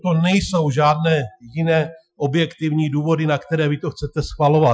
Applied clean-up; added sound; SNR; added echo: classical method Wiener filter.